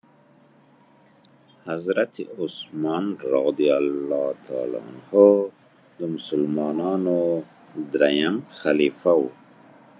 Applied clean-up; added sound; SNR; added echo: none; none; none; none.